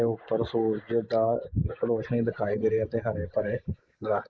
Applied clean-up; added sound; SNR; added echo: neural mask model Resemble Enhance denoiser.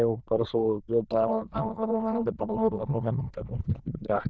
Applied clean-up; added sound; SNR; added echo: neural diffusion model UNIVERSE++.